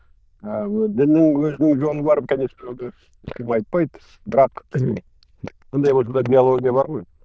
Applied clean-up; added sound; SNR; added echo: neural diffusion model UNIVERSE++.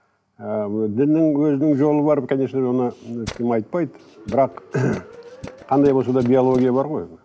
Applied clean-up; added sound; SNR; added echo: none; Tools; 18 dB; none.